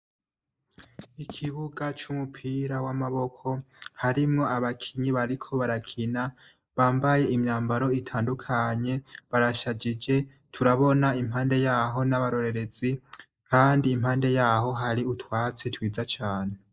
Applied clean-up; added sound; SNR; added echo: neural mask model Resemble Enhance denoiser.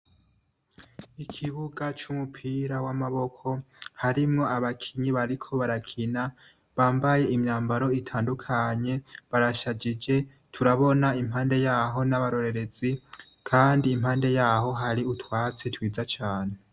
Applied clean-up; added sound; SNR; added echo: none; Writing; 19 dB; none.